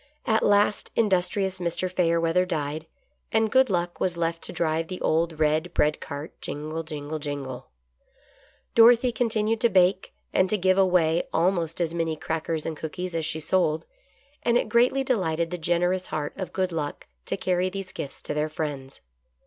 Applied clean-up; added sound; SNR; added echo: none; none; none; none.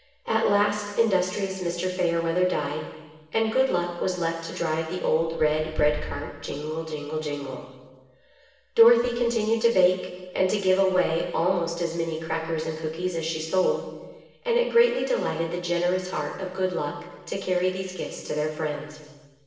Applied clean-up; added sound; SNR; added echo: none; none; none; reverberation time 1.2 s.